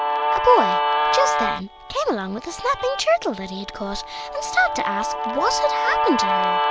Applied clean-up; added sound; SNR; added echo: none; Guitar; 0 dB; none.